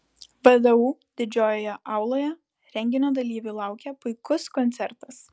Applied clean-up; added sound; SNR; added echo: none; none; none; none.